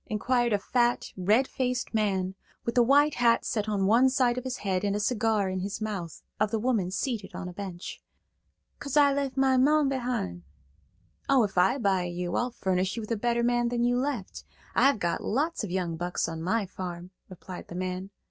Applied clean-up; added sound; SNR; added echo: none; none; none; none.